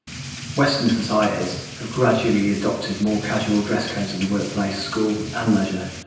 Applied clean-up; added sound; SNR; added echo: none; Drip / Rain; 12 dB; reverberation time 0.9 s.